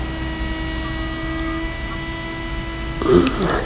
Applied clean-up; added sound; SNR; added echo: none; Bowed string instrument; 8 dB; none.